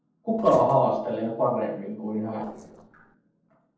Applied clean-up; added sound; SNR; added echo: neural separator model SepFormer DNS4.